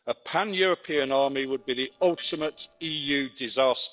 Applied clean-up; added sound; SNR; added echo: neural separator model SepFormer DNS4.